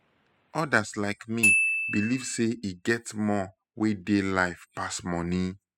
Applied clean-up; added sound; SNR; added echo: classical method spectral subtraction.